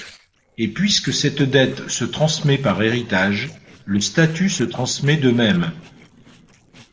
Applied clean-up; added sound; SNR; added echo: neural separator model SepFormer DNS4.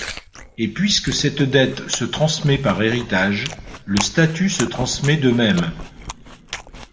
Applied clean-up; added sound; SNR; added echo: none; Chewing, mastication; 14 dB; reverberation time 0.9 s.